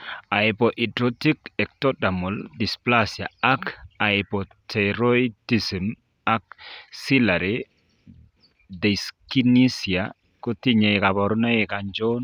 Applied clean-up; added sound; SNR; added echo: none; none; none; none.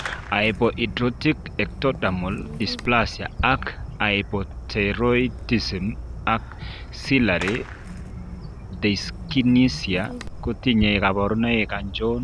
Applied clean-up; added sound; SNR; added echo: none; Fireworks; 10 dB; none.